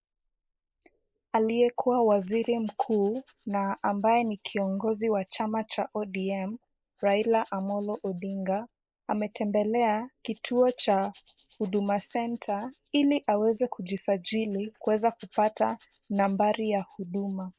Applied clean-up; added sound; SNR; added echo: neural mask model Resemble Enhance denoiser.